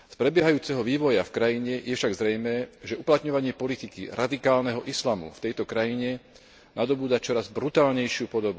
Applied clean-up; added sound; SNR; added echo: none; none; none; none.